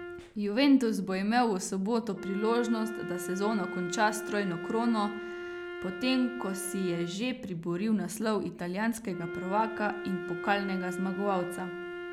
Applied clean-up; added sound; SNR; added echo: none; Wind instrument, woodwind instrument; 9 dB; none.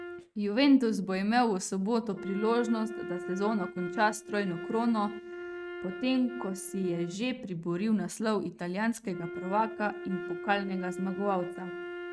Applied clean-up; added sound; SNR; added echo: neural mask model RNNoise.